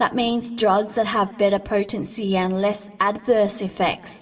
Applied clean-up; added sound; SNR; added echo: none; none; none; reverberation time 1.6 s.